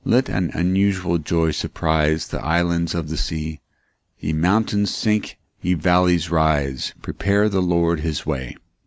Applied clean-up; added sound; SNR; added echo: none; none; none; none.